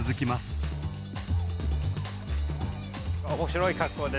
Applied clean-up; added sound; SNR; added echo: none; Drum kit; 10 dB; none.